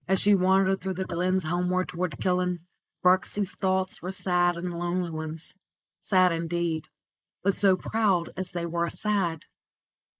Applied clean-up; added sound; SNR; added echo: neural mask model Resemble Enhance denoiser.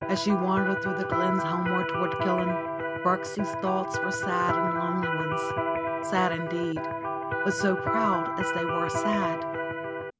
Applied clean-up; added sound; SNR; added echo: none; Electric guitar; -1 dB; none.